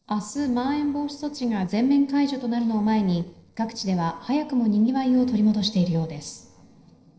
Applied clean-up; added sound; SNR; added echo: neural separator model SepFormer DNS4.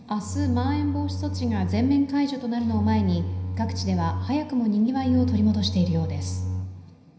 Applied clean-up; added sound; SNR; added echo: none; Bowed string instrument; 4 dB; reverberation time 0.9 s.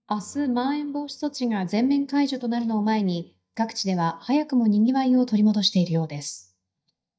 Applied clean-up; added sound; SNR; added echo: neural mask model DeepFilterNet 3.